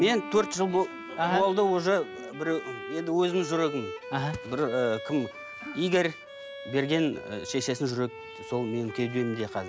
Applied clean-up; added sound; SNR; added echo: none; Bowed string instrument; 12 dB; none.